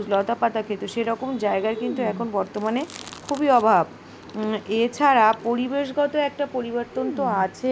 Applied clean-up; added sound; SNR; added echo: none; Chewing, mastication; 17 dB; none.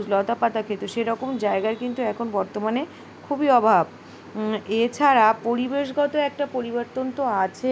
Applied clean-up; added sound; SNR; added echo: none; none; none; none.